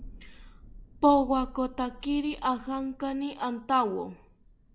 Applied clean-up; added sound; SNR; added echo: none; Thunder; 18 dB; none.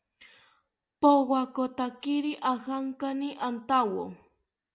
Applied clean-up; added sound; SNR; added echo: none; none; none; none.